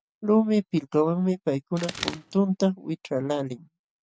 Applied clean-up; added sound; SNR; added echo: none; Bird; 9 dB; none.